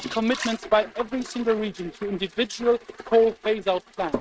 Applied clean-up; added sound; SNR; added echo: neural mask model RNNoise.